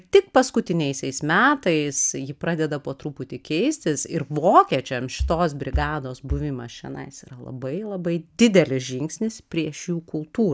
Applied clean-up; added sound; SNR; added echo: none; none; none; none.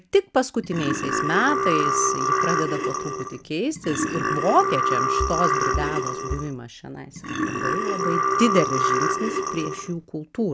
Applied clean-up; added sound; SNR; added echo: none; Burping, eructation; -2 dB; none.